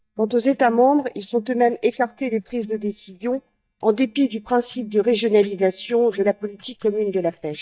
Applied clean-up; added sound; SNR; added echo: neural mask model DeepFilterNet 3.